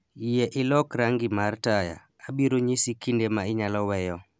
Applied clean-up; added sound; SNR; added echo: none; none; none; none.